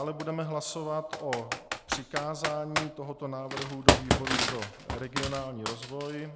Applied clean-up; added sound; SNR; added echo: none; Computer keyboard; -3 dB; none.